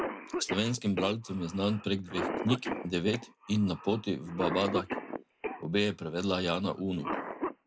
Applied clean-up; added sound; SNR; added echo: none; Cough; 6 dB; none.